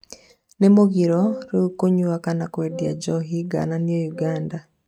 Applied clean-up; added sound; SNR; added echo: neural mask model RNNoise.